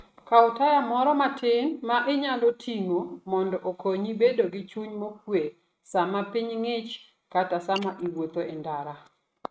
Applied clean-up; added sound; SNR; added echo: neural mask model RNNoise.